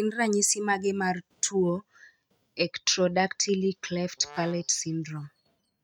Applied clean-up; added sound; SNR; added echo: neural mask model RNNoise.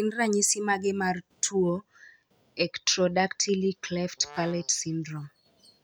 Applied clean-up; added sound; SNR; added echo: none; Brass instrument; 19 dB; none.